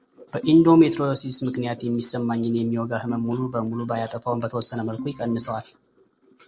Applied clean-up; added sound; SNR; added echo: neural separator model SepFormer DNS4.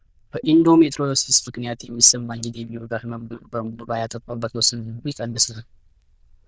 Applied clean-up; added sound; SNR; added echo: neural diffusion model UNIVERSE++.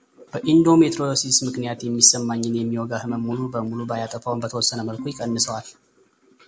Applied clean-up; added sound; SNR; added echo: none; Organ; 18 dB; none.